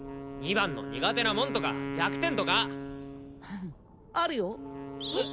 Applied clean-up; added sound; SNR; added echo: none; Wind instrument, woodwind instrument; 6 dB; none.